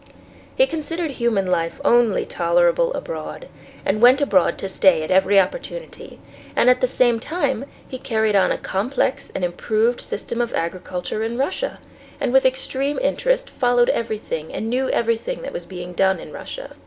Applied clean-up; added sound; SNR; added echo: none; none; none; none.